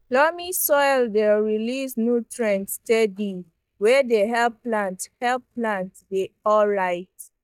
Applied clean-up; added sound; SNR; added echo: neural mask model DeepFilterNet 3.